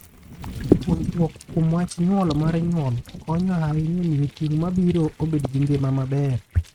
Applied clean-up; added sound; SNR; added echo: neural mask model RNNoise.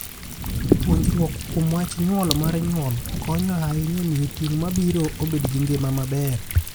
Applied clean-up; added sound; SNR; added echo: none; Thunder; 4 dB; none.